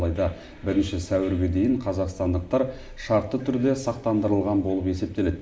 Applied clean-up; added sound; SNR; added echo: none; none; none; reverberation time 1.1 s.